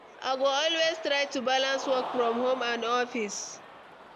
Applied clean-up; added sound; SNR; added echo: none; Cheering; 12 dB; none.